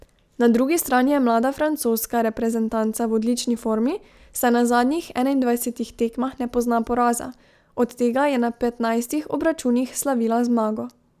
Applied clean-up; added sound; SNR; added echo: none; none; none; none.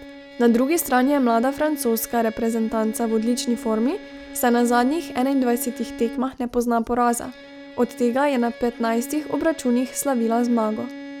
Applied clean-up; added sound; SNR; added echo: none; Bowed string instrument; 16 dB; none.